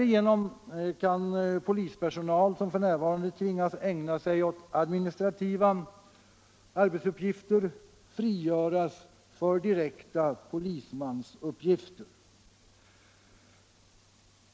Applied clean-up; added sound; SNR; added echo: none; none; none; none.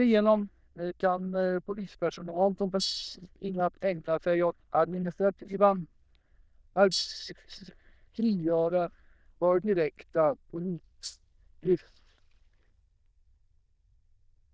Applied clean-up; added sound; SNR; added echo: neural diffusion model UNIVERSE++.